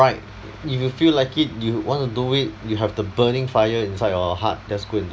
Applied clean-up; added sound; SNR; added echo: none; none; none; none.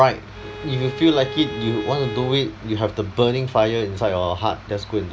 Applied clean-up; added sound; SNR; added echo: none; Bowed string instrument; 12 dB; none.